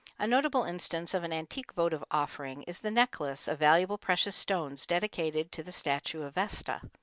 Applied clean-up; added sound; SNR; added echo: none; none; none; none.